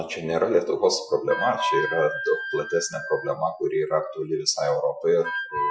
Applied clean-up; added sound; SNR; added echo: classical method Wiener filter.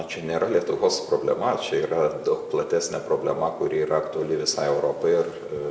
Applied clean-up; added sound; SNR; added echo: none; none; none; none.